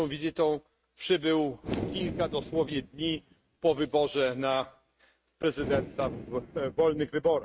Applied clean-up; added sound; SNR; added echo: neural mask model RNNoise.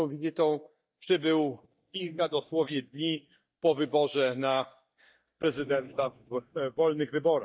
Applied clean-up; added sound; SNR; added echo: neural mask model DeepFilterNet 3.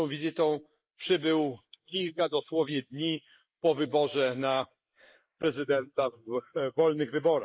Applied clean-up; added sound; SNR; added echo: neural mask model Resemble Enhance denoiser.